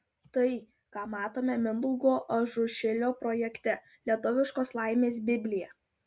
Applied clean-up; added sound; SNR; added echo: none; none; none; none.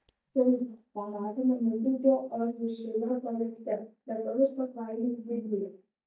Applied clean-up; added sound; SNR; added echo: neural mask model DeepFilterNet 3.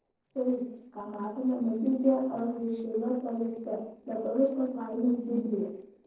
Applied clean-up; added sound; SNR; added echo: neural separator model SepFormer DNS4.